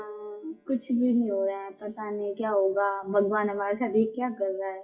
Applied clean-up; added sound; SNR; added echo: classical method WPE with log-MMSE.